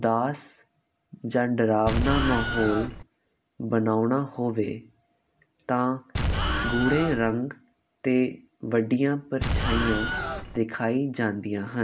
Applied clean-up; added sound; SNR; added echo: none; Explosion; 0 dB; none.